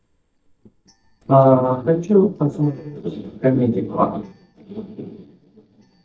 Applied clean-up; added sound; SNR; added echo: neural mask model DeepFilterNet 3.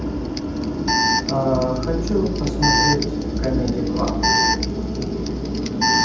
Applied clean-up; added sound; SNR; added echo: none; Alarm; 2 dB; reverberation time 0.8 s.